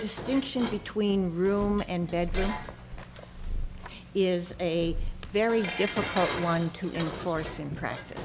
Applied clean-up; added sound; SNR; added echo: none; Purr + Dishes, pots, and pans; 7 dB; none.